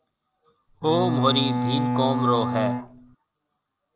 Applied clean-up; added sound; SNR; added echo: none; Bowed string instrument; -1 dB; none.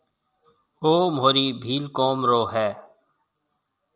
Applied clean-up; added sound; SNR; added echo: none; none; none; none.